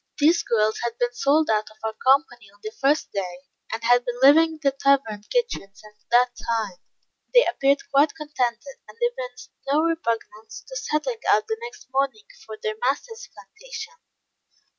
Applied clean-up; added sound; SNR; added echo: none; none; none; none.